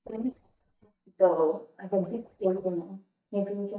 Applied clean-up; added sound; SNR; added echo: neural mask model DeepFilterNet 3.